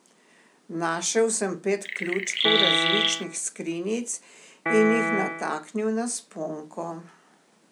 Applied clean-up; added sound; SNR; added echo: none; Chirp, tweet + Piano; -3 dB; none.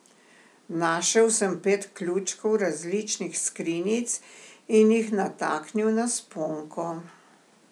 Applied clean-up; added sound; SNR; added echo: none; none; none; none.